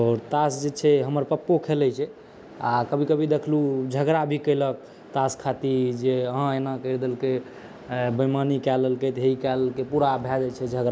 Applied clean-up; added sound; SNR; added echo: none; none; none; none.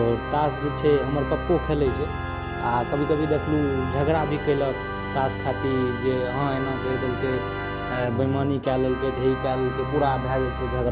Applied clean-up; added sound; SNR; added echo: none; Organ; 4 dB; none.